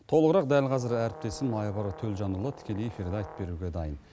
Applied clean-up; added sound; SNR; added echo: none; Brass instrument; 17 dB; none.